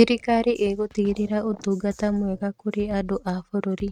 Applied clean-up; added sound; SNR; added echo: neural mask model RNNoise.